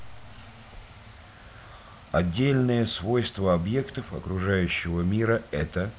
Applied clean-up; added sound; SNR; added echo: none; none; none; none.